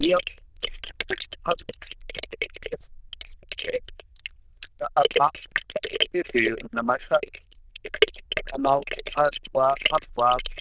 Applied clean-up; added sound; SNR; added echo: neural diffusion model UNIVERSE++.